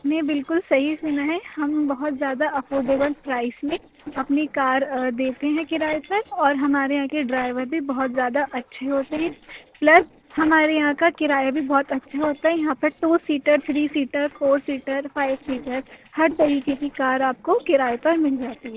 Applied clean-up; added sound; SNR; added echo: neural separator model SepFormer DNS4.